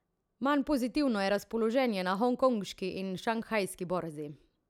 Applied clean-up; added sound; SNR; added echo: none; none; none; none.